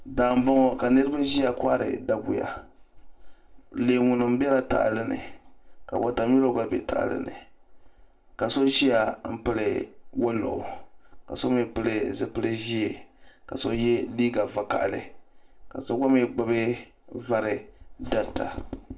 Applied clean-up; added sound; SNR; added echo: none; none; none; reverberation time 0.3 s.